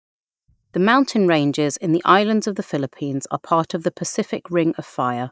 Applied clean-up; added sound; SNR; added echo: neural mask model DeepFilterNet 3.